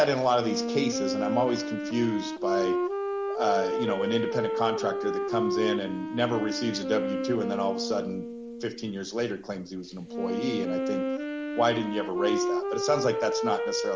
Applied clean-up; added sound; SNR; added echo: none; Wind instrument, woodwind instrument; 1 dB; none.